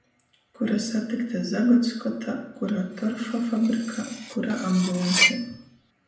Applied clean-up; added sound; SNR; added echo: none; Cutlery, silverware; 4 dB; reverberation time 0.7 s.